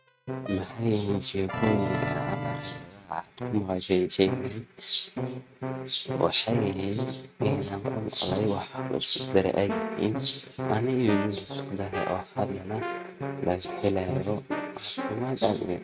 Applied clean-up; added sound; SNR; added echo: neural mask model RNNoise.